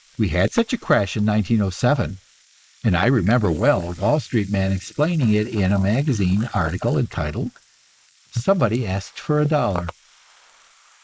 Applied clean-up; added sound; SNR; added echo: neural mask model Resemble Enhance denoiser.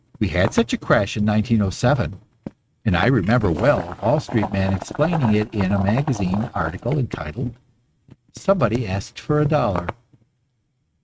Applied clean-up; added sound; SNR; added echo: neural mask model RNNoise.